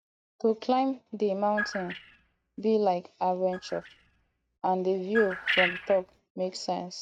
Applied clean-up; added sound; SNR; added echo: neural mask model RNNoise.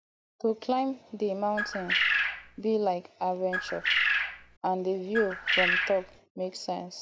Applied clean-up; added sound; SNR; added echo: none; Bird; -3 dB; none.